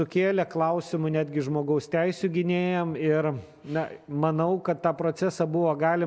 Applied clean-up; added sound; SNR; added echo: none; none; none; none.